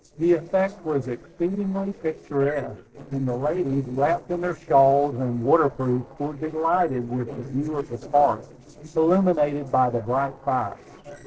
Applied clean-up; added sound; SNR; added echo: neural separator model SepFormer DNS4.